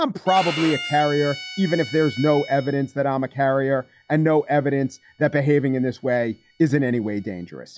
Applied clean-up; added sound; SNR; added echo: classical method log-MMSE.